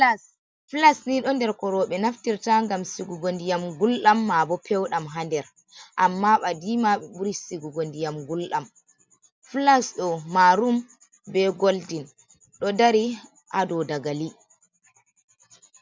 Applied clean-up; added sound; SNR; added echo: none; none; none; none.